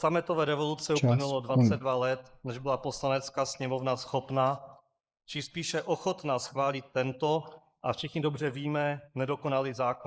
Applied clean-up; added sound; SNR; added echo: neural mask model Resemble Enhance denoiser.